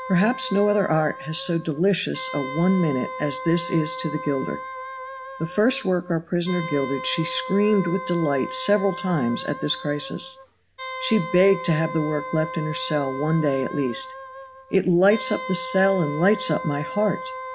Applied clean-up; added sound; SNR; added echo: none; Wind instrument, woodwind instrument; 11 dB; none.